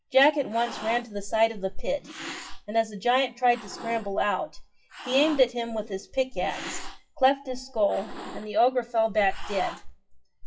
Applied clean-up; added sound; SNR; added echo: classical method WPE with log-MMSE.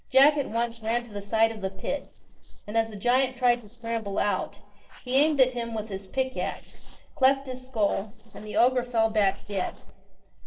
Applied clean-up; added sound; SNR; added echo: neural separator model SepFormer DNS4.